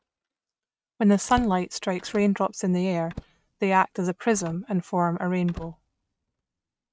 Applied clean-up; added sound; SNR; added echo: neural mask model RNNoise.